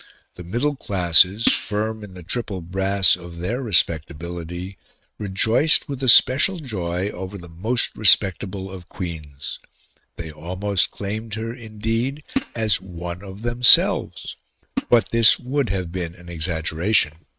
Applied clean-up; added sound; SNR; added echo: neural mask model RNNoise.